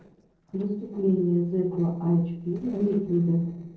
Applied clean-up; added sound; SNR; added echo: neural separator model SepFormer DNS4.